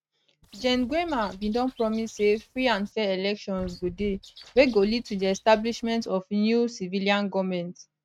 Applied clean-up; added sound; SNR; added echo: neural mask model RNNoise.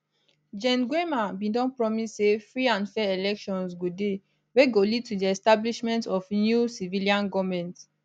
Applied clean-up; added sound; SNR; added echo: none; none; none; none.